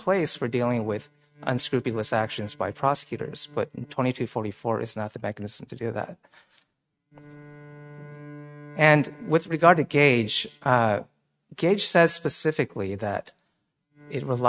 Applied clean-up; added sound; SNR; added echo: neural mask model RNNoise.